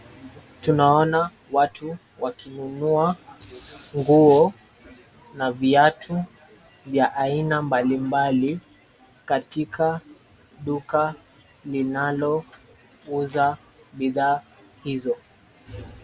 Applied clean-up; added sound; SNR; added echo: none; none; none; none.